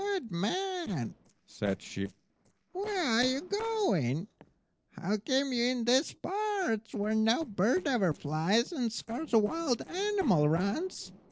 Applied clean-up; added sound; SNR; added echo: neural separator model SepFormer DNS4.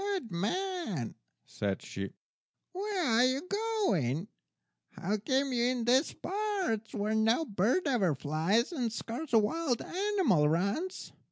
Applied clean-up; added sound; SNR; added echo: none; none; none; none.